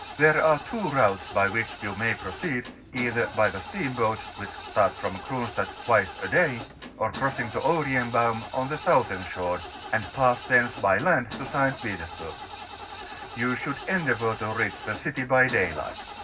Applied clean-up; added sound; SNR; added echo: none; Engine starting / Car; 12 dB; reverberation time 0.4 s.